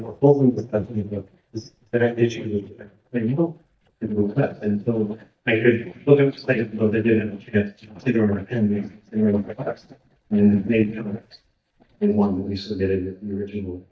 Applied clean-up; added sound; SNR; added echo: neural mask model DeepFilterNet 3.